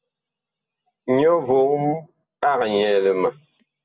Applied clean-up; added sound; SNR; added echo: none; none; none; none.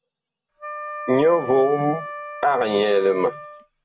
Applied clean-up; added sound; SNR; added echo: none; Wind instrument, woodwind instrument; 12 dB; none.